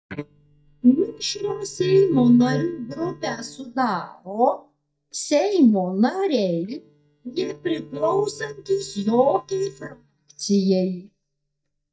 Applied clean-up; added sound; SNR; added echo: neural mask model DeepFilterNet 3.